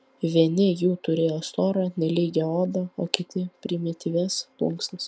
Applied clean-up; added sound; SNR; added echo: none; none; none; none.